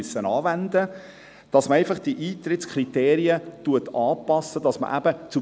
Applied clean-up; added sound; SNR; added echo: none; none; none; none.